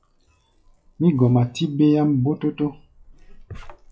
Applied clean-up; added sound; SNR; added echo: classical method log-MMSE.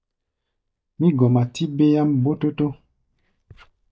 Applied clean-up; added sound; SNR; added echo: neural mask model DeepFilterNet 3.